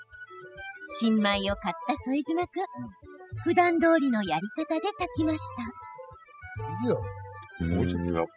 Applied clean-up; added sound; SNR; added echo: classical method spectral subtraction.